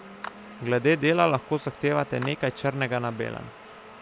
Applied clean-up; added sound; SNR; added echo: none; Clapping + Domestic sounds, home sounds; 17 dB; none.